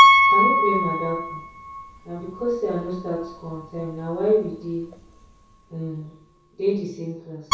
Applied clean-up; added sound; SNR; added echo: none; Piano; -4 dB; reverberation time 0.6 s.